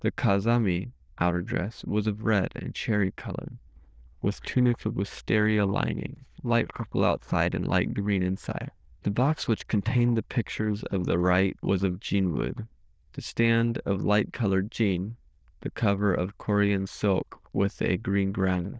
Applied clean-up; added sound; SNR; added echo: neural diffusion model UNIVERSE++.